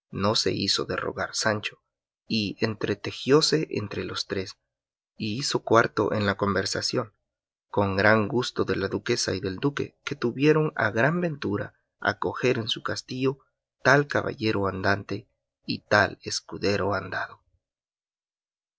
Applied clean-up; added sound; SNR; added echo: none; none; none; none.